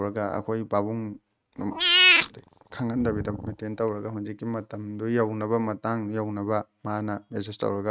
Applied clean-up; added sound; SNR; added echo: neural mask model RNNoise.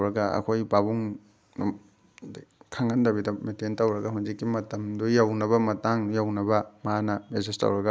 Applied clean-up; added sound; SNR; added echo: none; none; none; none.